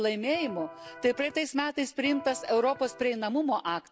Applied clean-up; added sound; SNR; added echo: none; Electric guitar; 16 dB; none.